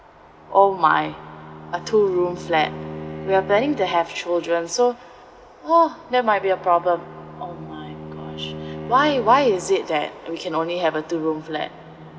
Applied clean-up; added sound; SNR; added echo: none; Bowed string instrument; 16 dB; none.